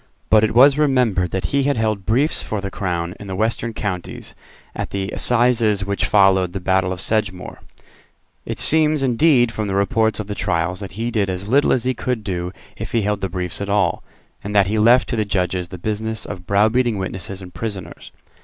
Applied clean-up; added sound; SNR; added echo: none; none; none; none.